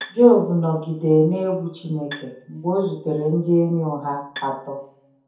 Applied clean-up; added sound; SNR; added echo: none; Bowed string instrument; 20 dB; reverberation time 0.6 s.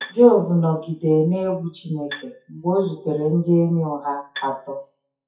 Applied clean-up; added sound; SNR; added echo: classical method WPE with log-MMSE.